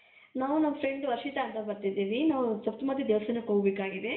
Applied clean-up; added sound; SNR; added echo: none; none; none; reverberation time 0.7 s.